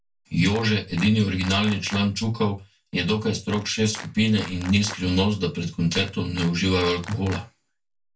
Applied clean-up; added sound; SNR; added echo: none; Clapping; 18 dB; reverberation time 0.2 s.